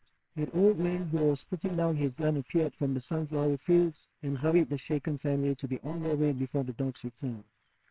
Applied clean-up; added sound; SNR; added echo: neural separator model SepFormer WHAMR!.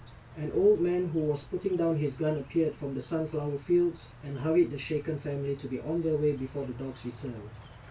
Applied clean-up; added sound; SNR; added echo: none; Insect; 19 dB; reverberation time 0.1 s.